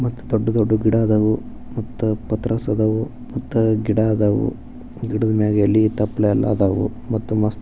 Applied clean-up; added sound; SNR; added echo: none; none; none; none.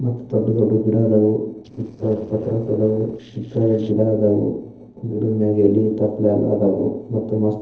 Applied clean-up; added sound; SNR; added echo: neural separator model SepFormer DNS4.